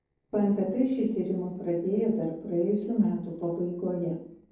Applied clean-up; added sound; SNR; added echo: neural separator model SepFormer DNS4.